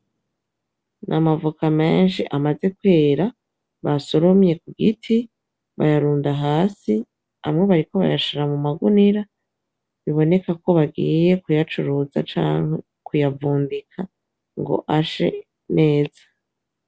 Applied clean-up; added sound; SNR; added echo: none; none; none; none.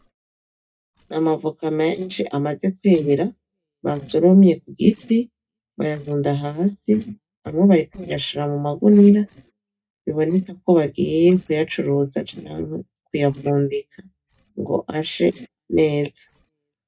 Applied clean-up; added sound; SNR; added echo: neural mask model DeepFilterNet 3.